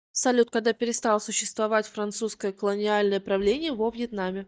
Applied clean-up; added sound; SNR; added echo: neural mask model DeepFilterNet 3.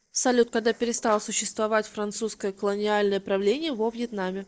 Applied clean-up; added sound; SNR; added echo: neural separator model SepFormer DNS4.